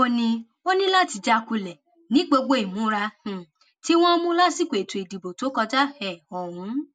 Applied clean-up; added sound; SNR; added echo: none; none; none; none.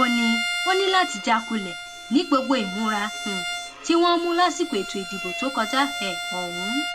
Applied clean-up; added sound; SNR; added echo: none; Bowed string instrument; 6 dB; none.